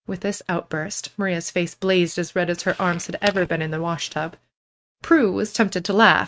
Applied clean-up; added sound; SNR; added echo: neural mask model RNNoise.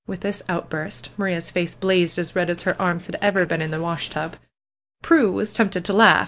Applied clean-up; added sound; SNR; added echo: neural separator model SepFormer DNS4.